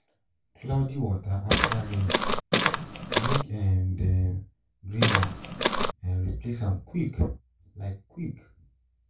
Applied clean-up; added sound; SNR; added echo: none; Walk, footsteps; -5 dB; reverberation time 0.2 s.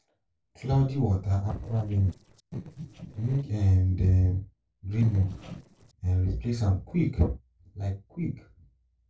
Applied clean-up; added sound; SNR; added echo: neural separator model SepFormer DNS4.